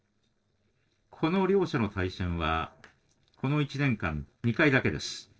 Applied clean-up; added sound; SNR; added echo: neural separator model SepFormer DNS4.